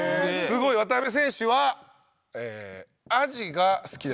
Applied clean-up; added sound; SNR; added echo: none; none; none; none.